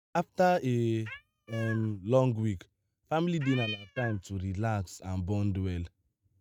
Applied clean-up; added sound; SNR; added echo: neural mask model RNNoise.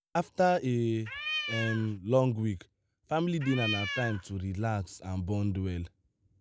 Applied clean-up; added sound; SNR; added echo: none; Cat; 5 dB; none.